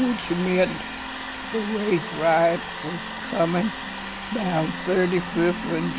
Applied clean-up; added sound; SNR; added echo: none; Domestic sounds, home sounds; 9 dB; none.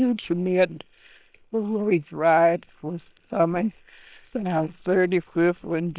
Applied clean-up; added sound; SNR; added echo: neural separator model SepFormer WHAM!.